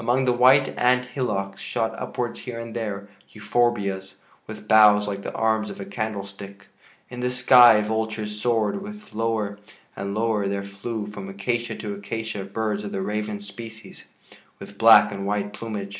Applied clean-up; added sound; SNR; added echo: none; none; none; none.